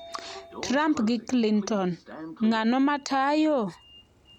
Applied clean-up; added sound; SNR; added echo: none; Sliding door; 18 dB; none.